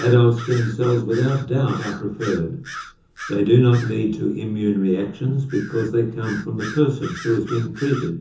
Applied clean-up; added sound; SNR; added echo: none; Bird vocalization, bird call, bird song; 17 dB; reverberation time 0.6 s.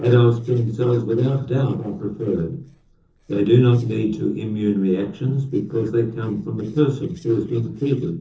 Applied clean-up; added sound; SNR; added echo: neural separator model SepFormer DNS4.